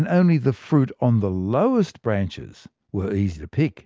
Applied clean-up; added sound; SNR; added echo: none; none; none; none.